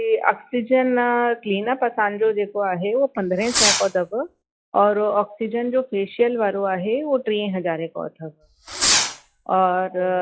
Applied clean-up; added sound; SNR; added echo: classical method log-MMSE.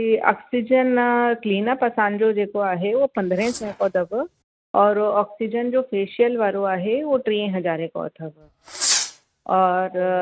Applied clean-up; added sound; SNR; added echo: neural mask model RNNoise.